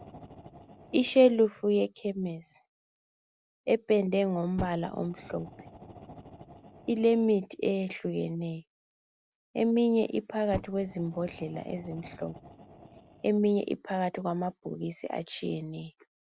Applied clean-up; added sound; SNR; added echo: none; Fire; 19 dB; none.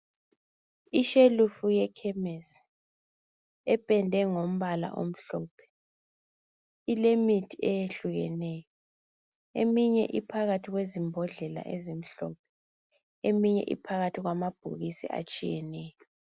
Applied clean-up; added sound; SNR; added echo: none; none; none; none.